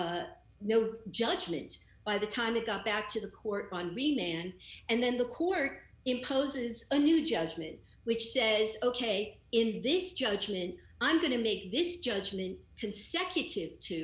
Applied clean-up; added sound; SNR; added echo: none; none; none; none.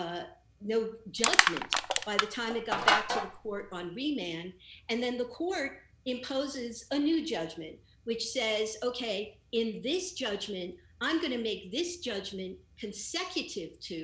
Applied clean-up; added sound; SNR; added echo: none; Crushing; -5 dB; none.